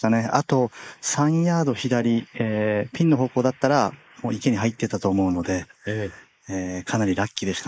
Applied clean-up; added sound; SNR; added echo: neural mask model Resemble Enhance denoiser.